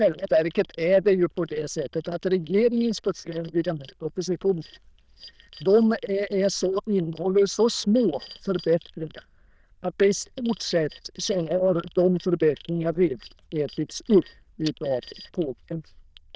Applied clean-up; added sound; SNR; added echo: neural diffusion model UNIVERSE++.